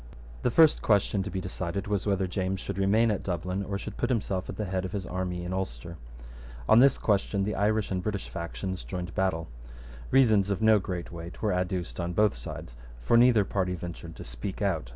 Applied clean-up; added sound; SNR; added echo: none; none; none; none.